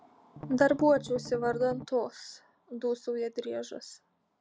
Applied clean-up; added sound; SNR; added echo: none; Strum; 12 dB; none.